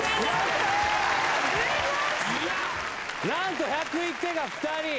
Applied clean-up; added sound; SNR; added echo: none; none; none; none.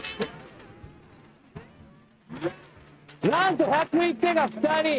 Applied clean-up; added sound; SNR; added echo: neural mask model RNNoise.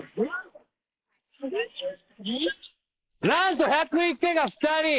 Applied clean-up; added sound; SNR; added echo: neural mask model Resemble Enhance denoiser.